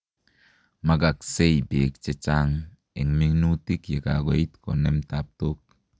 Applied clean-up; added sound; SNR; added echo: none; none; none; none.